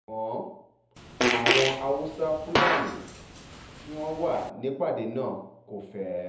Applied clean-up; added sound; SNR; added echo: none; Fart; -3 dB; reverberation time 0.7 s.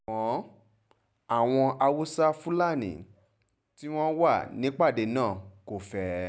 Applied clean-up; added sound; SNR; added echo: none; none; none; none.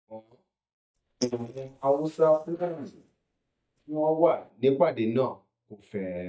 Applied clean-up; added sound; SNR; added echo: neural mask model DeepFilterNet 3.